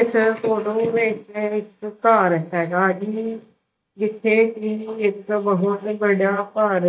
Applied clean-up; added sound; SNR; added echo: neural mask model DeepFilterNet 3.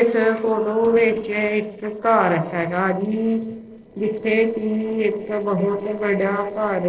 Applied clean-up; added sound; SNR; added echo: neural separator model SepFormer DNS4.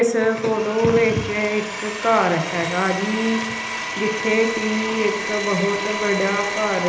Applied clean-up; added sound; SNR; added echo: none; Domestic sounds, home sounds; 7 dB; reverberation time 1.0 s.